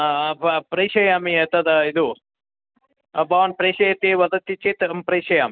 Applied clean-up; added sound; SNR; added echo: none; none; none; none.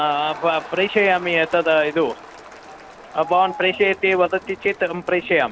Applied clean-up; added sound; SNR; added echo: none; Crowd; 17 dB; none.